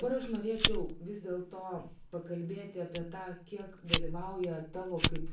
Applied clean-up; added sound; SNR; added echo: none; Fire; -3 dB; reverberation time 0.4 s.